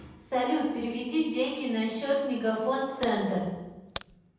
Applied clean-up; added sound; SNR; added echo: none; Crack; 12 dB; reverberation time 1.1 s.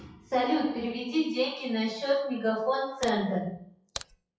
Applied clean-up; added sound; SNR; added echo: classical method WPE with log-MMSE.